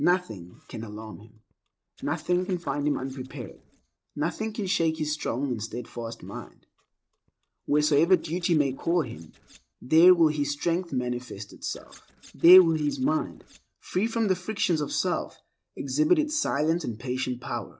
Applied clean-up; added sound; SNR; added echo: neural separator model SepFormer DNS4.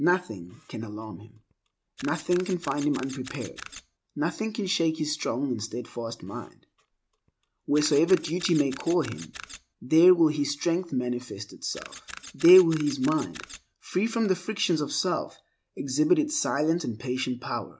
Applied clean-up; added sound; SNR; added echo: none; Camera; 18 dB; none.